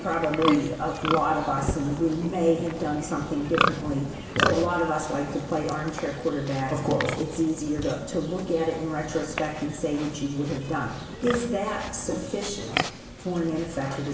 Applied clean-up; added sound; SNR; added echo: none; Livestock, farm animals, working animals; 6 dB; reverberation time 0.8 s.